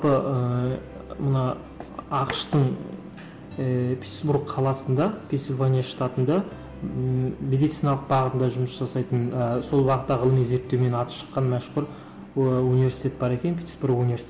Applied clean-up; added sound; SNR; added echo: none; none; none; none.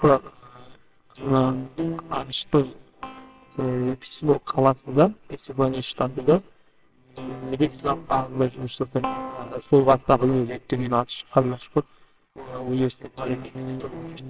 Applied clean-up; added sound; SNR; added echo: neural separator model SepFormer WHAMR!.